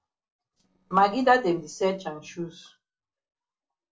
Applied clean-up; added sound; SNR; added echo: neural separator model SepFormer DNS4.